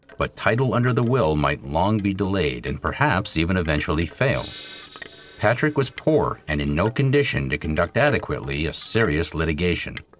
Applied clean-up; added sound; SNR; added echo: neural separator model SepFormer DNS4.